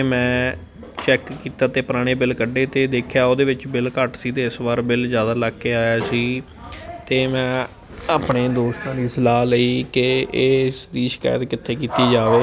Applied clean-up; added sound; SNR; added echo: none; none; none; none.